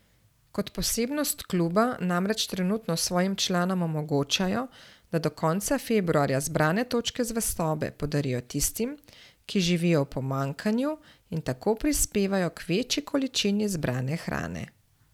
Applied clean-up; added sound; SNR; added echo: none; none; none; none.